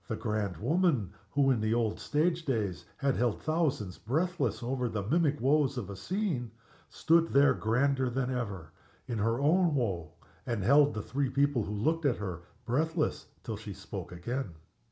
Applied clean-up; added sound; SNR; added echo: none; none; none; none.